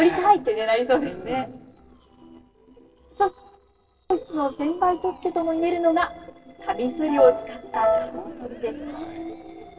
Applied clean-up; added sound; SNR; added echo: neural separator model SepFormer DNS4.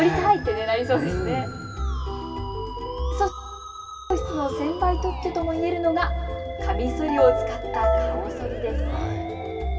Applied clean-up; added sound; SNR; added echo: none; Musical instrument; 13 dB; reverberation time 2.6 s.